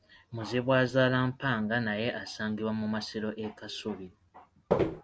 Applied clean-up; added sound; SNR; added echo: none; Walk, footsteps; -4 dB; none.